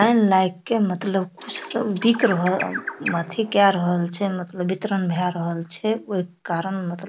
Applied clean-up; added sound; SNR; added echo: none; Bird; 10 dB; none.